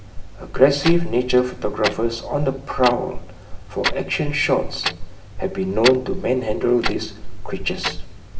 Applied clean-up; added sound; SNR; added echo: none; Clock; 4 dB; reverberation time 0.6 s.